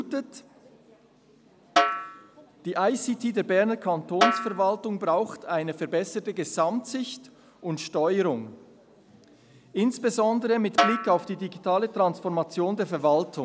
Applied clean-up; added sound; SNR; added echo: none; Snare drum; 3 dB; none.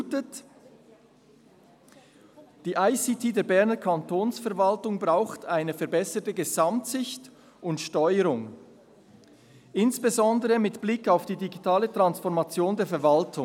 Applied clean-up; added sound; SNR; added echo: none; none; none; none.